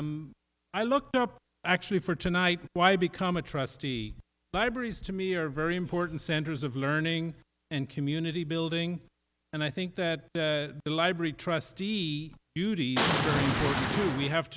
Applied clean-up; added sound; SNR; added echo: none; Boom; -1 dB; none.